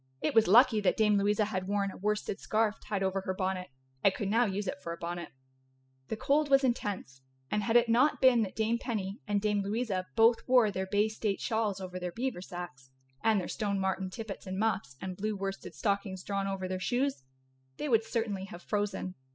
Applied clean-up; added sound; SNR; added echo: classical method spectral subtraction.